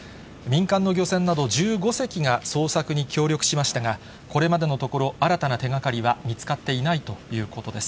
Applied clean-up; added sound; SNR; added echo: none; none; none; none.